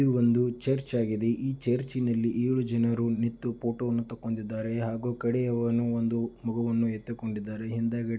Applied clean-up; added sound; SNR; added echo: none; none; none; none.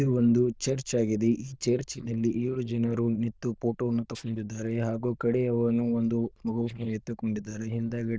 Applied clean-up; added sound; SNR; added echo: neural diffusion model UNIVERSE++.